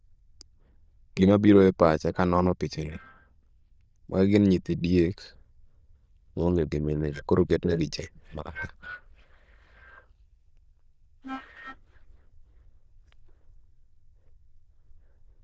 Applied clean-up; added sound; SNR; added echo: neural diffusion model UNIVERSE++.